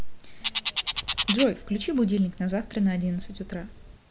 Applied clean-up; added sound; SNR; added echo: none; Bird; 4 dB; none.